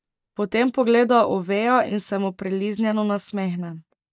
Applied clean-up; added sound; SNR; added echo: neural mask model DeepFilterNet 3.